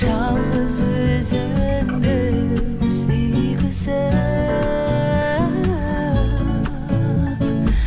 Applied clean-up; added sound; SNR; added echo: none; Keyboard (musical); 14 dB; none.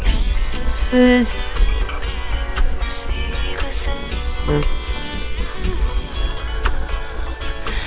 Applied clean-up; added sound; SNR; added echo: neural separator model SepFormer WHAM!.